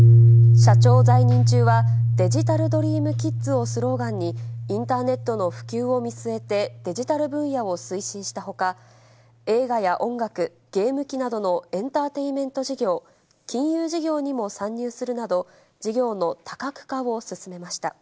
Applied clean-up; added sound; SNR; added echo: none; Piano; -3 dB; none.